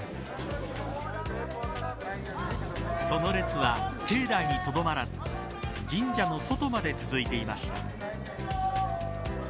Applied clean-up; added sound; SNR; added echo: none; Bowed string instrument; 18 dB; none.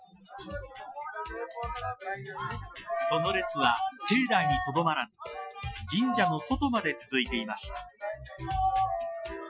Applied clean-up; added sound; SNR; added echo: classical method Wiener filter.